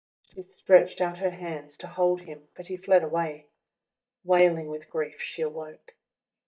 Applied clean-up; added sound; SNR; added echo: neural mask model DeepFilterNet 3.